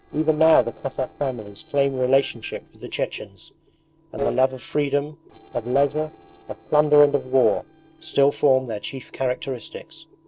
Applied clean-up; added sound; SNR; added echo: neural separator model SepFormer DNS4.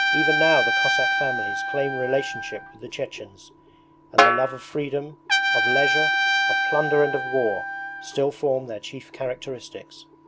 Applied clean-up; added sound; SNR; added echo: none; Trumpet + Snare drum; -3 dB; none.